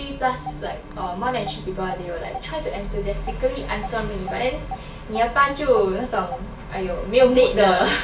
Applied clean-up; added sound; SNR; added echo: none; Telephone; 16 dB; reverberation time 0.2 s.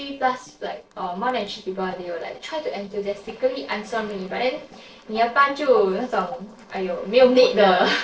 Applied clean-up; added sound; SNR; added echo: neural separator model SepFormer DNS4.